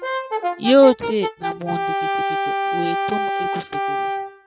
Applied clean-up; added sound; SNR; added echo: neural mask model RNNoise.